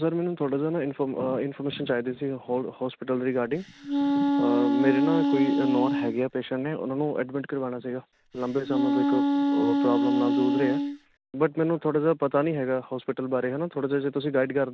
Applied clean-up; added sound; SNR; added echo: none; Wind instrument, woodwind instrument; -3 dB; none.